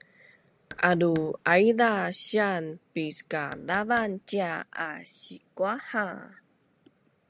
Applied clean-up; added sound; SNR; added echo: none; Knock; 20 dB; none.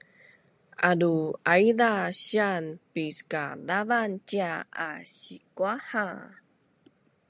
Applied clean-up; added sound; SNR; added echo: none; none; none; none.